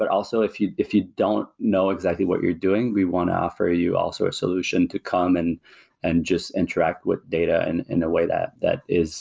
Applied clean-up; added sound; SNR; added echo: none; none; none; none.